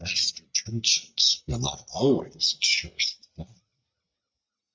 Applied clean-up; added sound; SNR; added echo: neural mask model DeepFilterNet 3.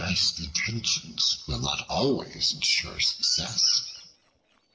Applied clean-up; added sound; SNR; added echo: neural separator model SepFormer DNS4.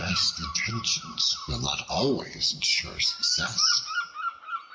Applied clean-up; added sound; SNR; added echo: none; Bird vocalization, bird call, bird song; 10 dB; reverberation time 0.3 s.